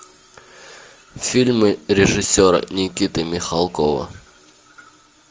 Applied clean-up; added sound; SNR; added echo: none; none; none; none.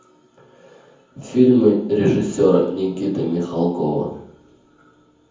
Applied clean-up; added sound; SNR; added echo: none; none; none; reverberation time 0.7 s.